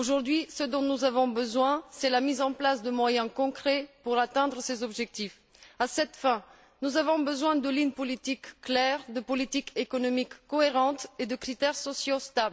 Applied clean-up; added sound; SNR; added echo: none; none; none; none.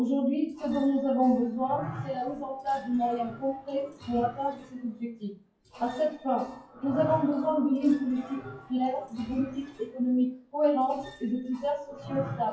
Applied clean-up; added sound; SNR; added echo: classical method WPE with log-MMSE.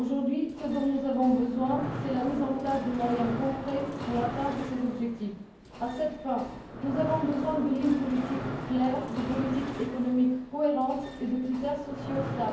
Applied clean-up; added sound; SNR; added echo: none; Mechanisms; 9 dB; reverberation time 0.9 s.